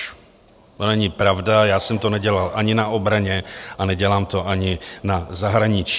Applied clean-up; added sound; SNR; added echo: none; none; none; none.